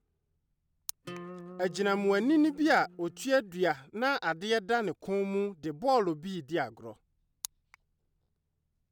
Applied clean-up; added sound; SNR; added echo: none; Acoustic guitar; 16 dB; none.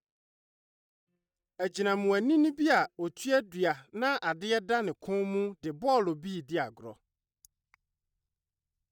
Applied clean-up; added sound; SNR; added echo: neural mask model DeepFilterNet 3.